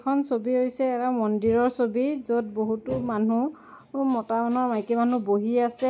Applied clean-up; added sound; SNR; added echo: none; none; none; none.